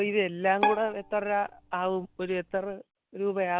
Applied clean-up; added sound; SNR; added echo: none; Bowed string instrument; 6 dB; none.